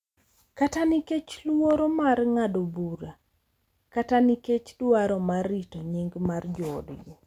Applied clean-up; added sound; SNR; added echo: none; none; none; none.